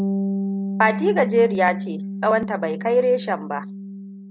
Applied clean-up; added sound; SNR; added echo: none; Bass guitar; 5 dB; none.